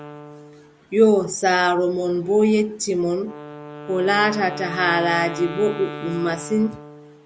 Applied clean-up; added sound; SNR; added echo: none; Wind instrument, woodwind instrument; 15 dB; none.